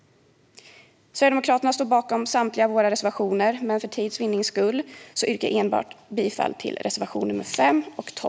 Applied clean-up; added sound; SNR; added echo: none; none; none; none.